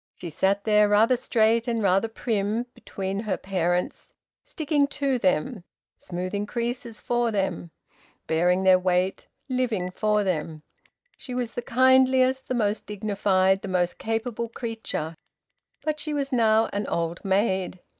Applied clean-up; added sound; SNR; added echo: neural mask model DeepFilterNet 3.